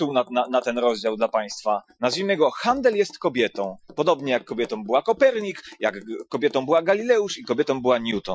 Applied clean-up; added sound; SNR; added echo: classical method Wiener filter.